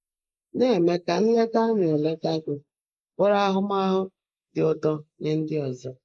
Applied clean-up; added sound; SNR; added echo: neural mask model Resemble Enhance denoiser.